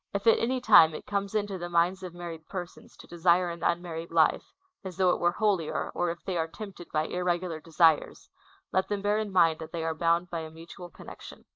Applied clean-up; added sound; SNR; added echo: neural mask model Resemble Enhance denoiser.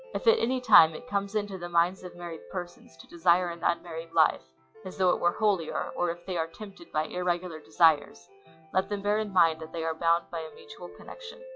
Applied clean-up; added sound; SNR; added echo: classical method log-MMSE.